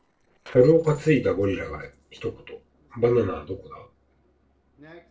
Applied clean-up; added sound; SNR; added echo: neural separator model SepFormer DNS4.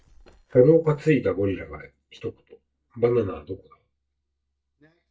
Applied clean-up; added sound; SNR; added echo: neural mask model DeepFilterNet 3.